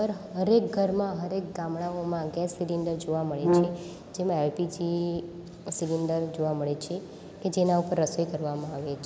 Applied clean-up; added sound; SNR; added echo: none; Brass instrument; -2 dB; none.